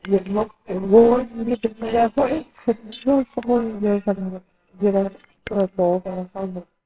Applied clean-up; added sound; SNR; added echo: neural separator model SepFormer WHAMR!.